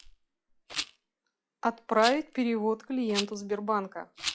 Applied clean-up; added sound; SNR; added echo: classical method log-MMSE.